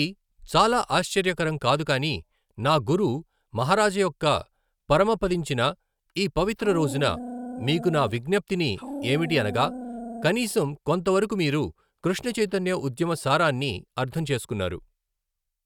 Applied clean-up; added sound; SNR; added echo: neural mask model RNNoise.